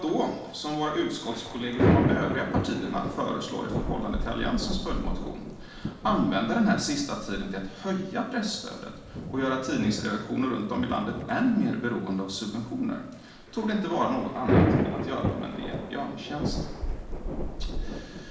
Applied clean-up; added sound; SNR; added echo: none; Thunder / Rain; 2 dB; reverberation time 0.9 s.